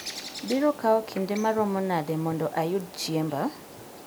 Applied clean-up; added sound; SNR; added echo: none; Bird; 15 dB; none.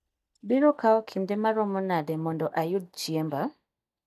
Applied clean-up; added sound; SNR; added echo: neural mask model DeepFilterNet 3.